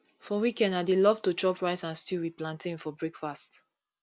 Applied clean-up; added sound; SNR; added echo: none; none; none; none.